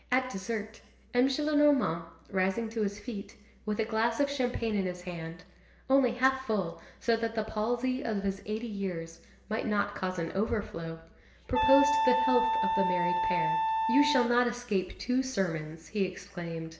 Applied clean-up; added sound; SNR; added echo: none; Wind instrument, woodwind instrument; -1 dB; reverberation time 0.9 s.